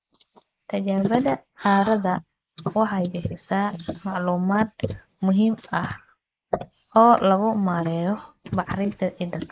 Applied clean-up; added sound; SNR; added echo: neural mask model Resemble Enhance denoiser.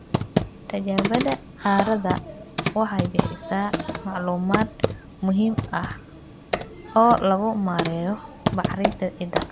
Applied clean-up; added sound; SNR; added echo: none; Computer keyboard; 2 dB; none.